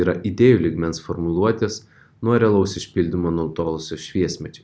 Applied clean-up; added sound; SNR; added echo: none; none; none; none.